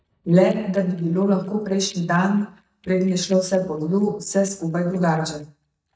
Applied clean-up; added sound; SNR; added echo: neural mask model DeepFilterNet 3.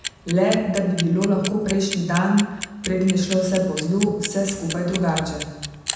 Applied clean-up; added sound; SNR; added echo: none; Clock; 11 dB; reverberation time 1.0 s.